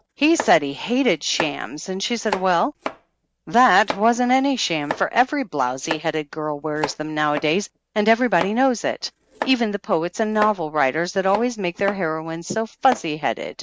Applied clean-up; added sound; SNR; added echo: neural mask model RNNoise.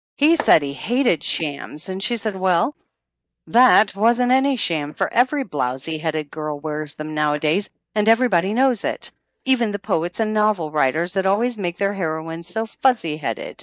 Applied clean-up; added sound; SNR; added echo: neural mask model DeepFilterNet 3.